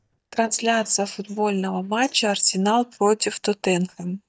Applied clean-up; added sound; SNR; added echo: neural mask model DeepFilterNet 3.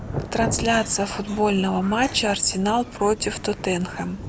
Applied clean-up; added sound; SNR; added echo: none; Thunder / Rain; 10 dB; none.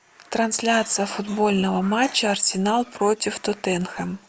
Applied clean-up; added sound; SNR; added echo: none; none; none; none.